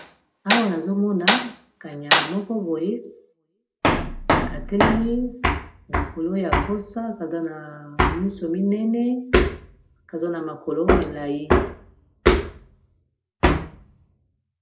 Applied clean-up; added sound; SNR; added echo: none; Hammer; -3 dB; reverberation time 0.2 s.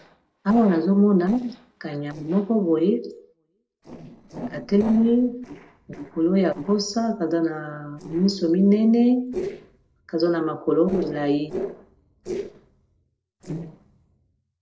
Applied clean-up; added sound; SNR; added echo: neural separator model SepFormer DNS4.